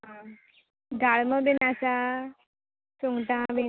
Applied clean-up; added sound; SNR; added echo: none; none; none; none.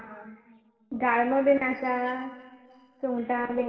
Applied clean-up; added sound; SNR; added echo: neural separator model SepFormer DNS4.